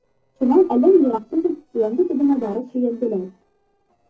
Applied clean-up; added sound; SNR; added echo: neural separator model SepFormer DNS4.